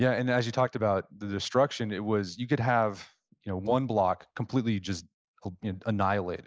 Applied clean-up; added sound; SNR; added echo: neural mask model Resemble Enhance denoiser.